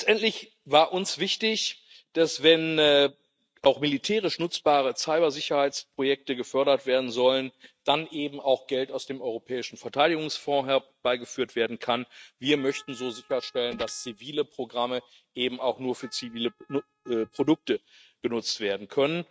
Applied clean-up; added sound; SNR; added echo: neural mask model RNNoise.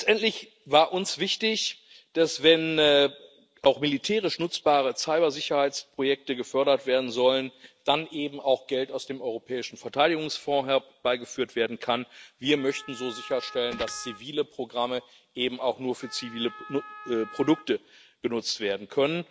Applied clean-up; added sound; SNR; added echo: none; Wind instrument, woodwind instrument; 18 dB; none.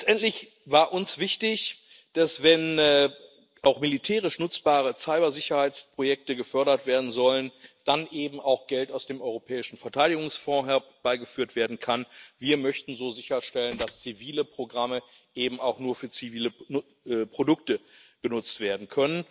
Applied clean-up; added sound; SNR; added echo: none; none; none; none.